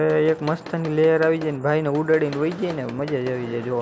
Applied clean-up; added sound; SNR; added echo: none; Tools; 17 dB; none.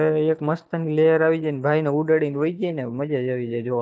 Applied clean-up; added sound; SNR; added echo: neural mask model DeepFilterNet 3.